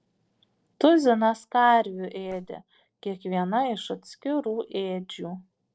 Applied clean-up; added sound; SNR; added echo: neural separator model SepFormer DNS4.